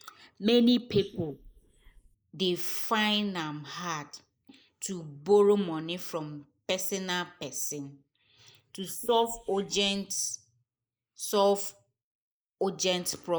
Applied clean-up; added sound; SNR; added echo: neural mask model Resemble Enhance denoiser.